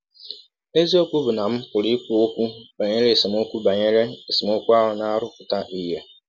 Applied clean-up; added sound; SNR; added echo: none; none; none; none.